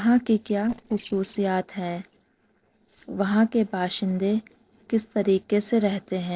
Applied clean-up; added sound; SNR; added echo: neural separator model SepFormer DNS4.